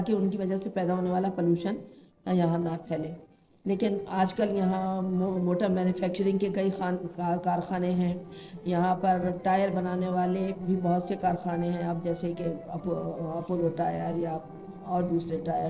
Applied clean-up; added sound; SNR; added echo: neural separator model SepFormer DNS4.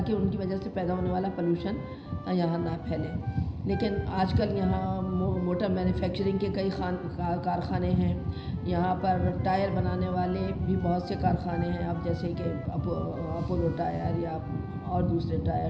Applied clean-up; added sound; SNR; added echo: none; Wind instrument, woodwind instrument; 19 dB; reverberation time 0.9 s.